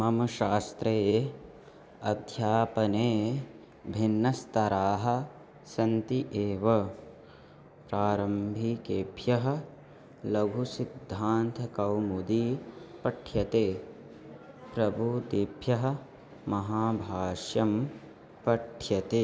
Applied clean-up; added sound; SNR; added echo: none; none; none; none.